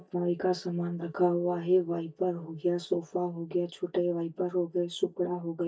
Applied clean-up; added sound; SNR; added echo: neural mask model DeepFilterNet 3.